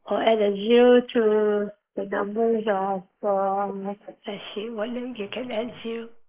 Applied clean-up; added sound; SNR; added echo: neural mask model Resemble Enhance denoiser.